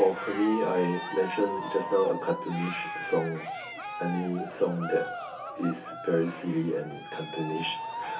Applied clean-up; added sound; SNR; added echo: none; Cheering; 8 dB; reverberation time 0.3 s.